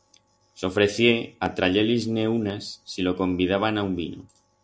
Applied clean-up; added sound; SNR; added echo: none; none; none; none.